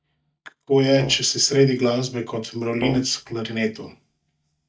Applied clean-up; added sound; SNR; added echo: neural mask model DeepFilterNet 3.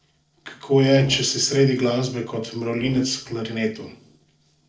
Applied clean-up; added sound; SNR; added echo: neural separator model SepFormer DNS4.